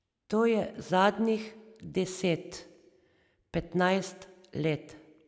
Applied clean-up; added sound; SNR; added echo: none; none; none; none.